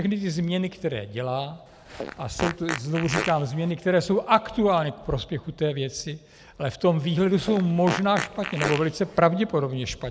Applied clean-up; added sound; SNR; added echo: none; Fart; 8 dB; none.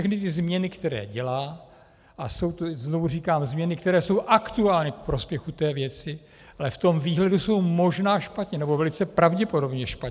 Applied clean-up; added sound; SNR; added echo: none; none; none; none.